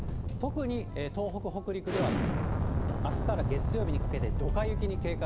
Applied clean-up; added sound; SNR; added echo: none; Explosion; -4 dB; none.